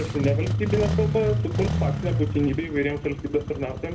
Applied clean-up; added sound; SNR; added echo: none; Engine starting; 0 dB; reverberation time 0.3 s.